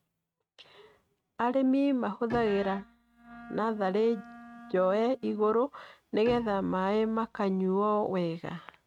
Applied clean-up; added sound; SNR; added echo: neural mask model RNNoise.